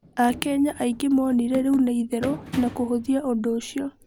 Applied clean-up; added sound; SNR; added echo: none; Run; 16 dB; none.